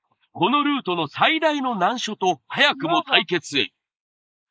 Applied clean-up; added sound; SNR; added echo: neural mask model Resemble Enhance denoiser.